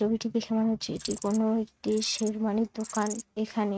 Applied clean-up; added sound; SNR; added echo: neural mask model RNNoise.